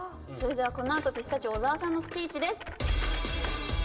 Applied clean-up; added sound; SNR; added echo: none; Typing; 15 dB; reverberation time 2.7 s.